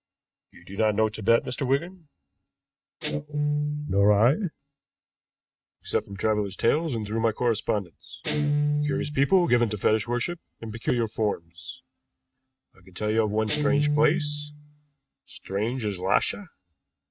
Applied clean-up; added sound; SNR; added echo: neural mask model RNNoise.